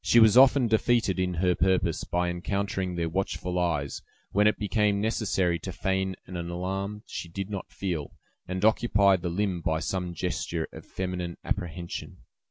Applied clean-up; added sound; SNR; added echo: none; none; none; none.